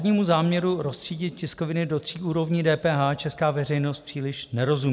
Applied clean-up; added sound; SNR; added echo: none; none; none; none.